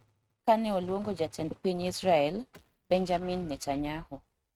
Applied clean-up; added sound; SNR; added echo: neural mask model RNNoise.